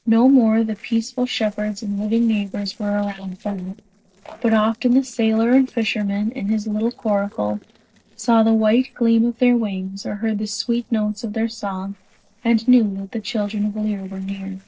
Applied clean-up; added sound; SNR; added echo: neural separator model SepFormer DNS4.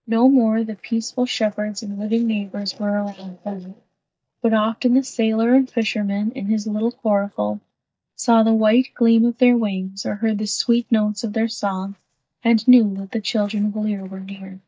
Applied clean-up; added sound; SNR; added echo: neural mask model DeepFilterNet 3.